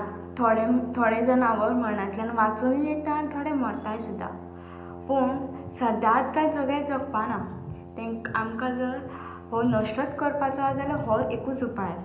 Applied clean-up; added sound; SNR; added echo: none; Brass instrument; 15 dB; reverberation time 0.9 s.